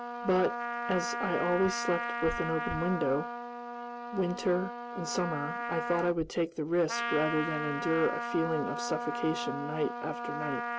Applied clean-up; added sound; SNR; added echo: none; Trumpet; 4 dB; none.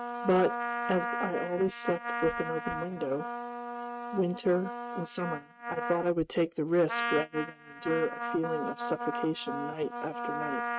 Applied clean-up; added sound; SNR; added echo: neural mask model RNNoise.